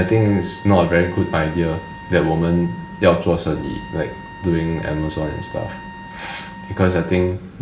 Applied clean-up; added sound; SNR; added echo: none; Trumpet; 18 dB; reverberation time 1.6 s.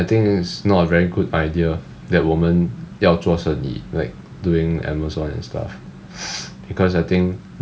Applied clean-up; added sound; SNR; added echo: none; none; none; none.